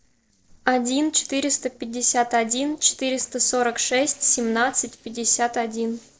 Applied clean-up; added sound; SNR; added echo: neural separator model SepFormer DNS4.